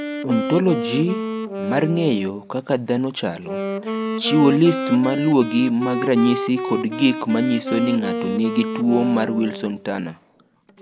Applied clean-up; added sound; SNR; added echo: none; Wind instrument, woodwind instrument; 7 dB; none.